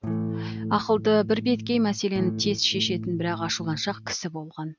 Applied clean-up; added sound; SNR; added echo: neural mask model RNNoise.